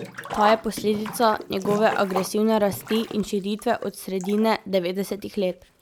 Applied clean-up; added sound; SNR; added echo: none; Sink (filling or washing); 12 dB; none.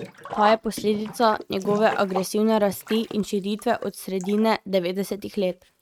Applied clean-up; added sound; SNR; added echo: neural mask model RNNoise.